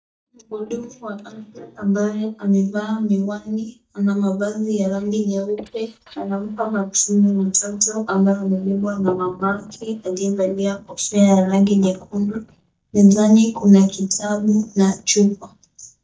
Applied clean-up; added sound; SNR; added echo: neural mask model DeepFilterNet 3.